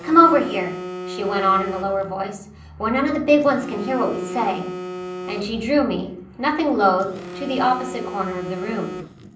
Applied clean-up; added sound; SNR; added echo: none; Telephone; 12 dB; reverberation time 0.6 s.